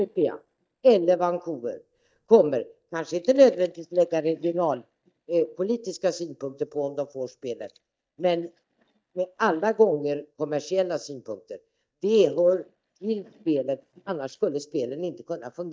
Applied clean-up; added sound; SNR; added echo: neural mask model DeepFilterNet 3.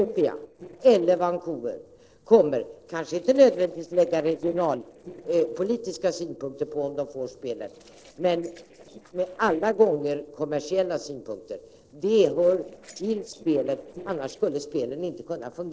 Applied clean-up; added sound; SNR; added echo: neural separator model SepFormer DNS4.